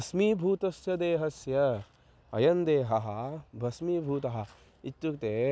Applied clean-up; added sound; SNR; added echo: none; none; none; none.